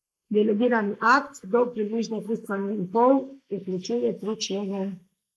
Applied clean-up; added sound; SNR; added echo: neural mask model Resemble Enhance denoiser.